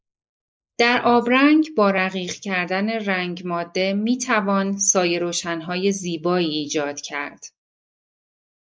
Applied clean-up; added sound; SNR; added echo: neural mask model Resemble Enhance denoiser.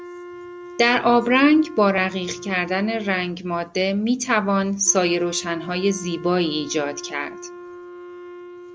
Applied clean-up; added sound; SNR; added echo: none; Wind instrument, woodwind instrument; 16 dB; none.